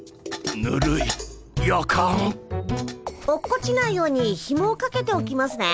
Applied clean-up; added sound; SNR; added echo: none; none; none; none.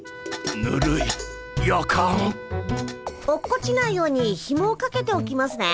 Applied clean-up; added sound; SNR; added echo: none; Wind instrument, woodwind instrument; 17 dB; none.